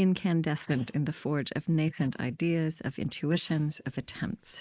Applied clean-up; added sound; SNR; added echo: neural mask model Resemble Enhance denoiser.